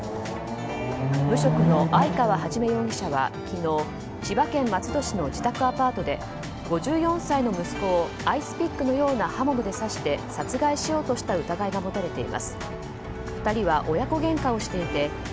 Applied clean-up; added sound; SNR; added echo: none; Chatter / Car passing by / Motorcycle / Traffic noise, roadway noise / Accelerating, revving, vroom; 6 dB; none.